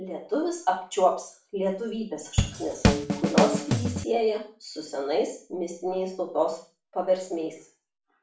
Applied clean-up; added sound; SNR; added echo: none; Drum kit; -4 dB; reverberation time 0.4 s.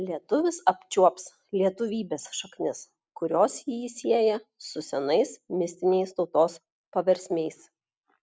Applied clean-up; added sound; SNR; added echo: none; none; none; none.